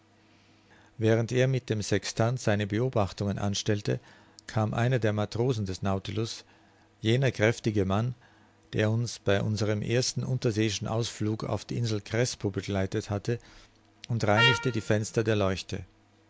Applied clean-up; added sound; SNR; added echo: none; Trumpet; 2 dB; none.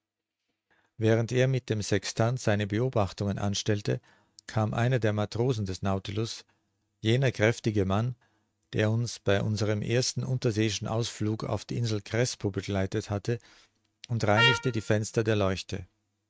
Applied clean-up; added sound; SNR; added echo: neural mask model RNNoise.